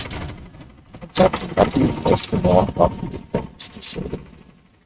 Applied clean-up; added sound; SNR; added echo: neural mask model RNNoise.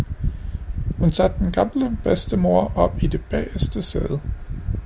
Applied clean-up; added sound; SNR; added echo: none; none; none; none.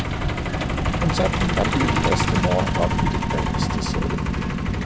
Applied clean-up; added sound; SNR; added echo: none; Truck; -4 dB; none.